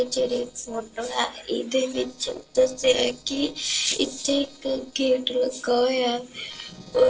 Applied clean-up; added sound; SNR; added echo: neural separator model SepFormer DNS4.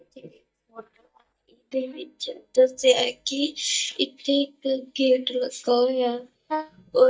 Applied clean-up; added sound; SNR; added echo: neural mask model DeepFilterNet 3.